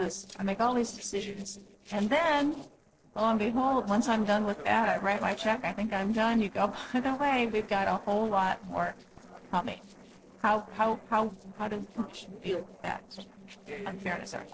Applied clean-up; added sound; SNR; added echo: neural separator model SepFormer DNS4.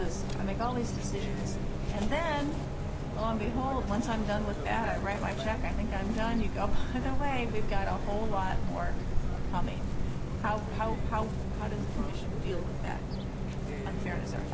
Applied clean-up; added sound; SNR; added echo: none; Chirp, tweet + Bus; -3 dB; none.